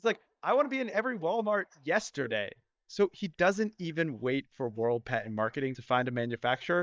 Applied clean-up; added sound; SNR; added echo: neural mask model DeepFilterNet 3.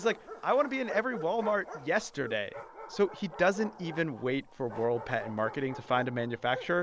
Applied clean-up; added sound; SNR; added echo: none; Bark; 14 dB; none.